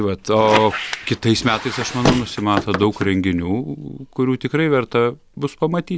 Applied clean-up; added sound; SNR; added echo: none; Squeak; 5 dB; none.